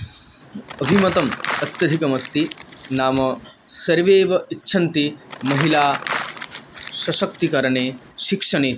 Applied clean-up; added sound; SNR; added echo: none; Crumpling, crinkling; 9 dB; none.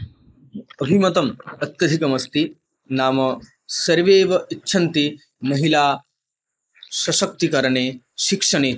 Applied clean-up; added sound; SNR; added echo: neural mask model Resemble Enhance denoiser.